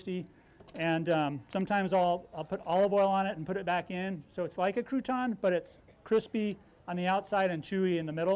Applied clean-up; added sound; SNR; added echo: none; none; none; none.